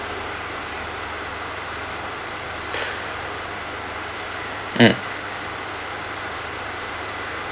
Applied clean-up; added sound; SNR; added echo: none; none; none; none.